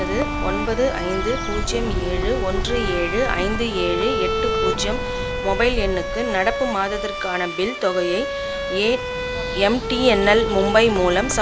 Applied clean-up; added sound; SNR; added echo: none; Bird + Bowed string instrument; 2 dB; none.